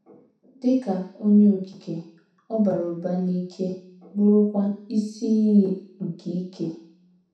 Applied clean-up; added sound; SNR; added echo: none; none; none; reverberation time 0.7 s.